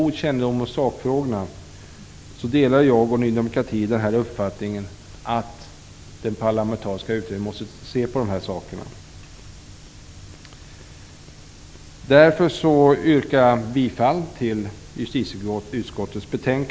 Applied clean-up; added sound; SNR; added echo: none; none; none; none.